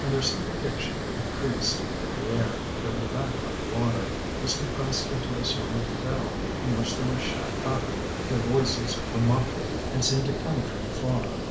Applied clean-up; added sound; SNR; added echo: none; Water; 1 dB; reverberation time 0.7 s.